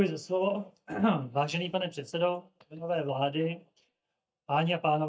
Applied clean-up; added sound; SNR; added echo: neural mask model DeepFilterNet 3.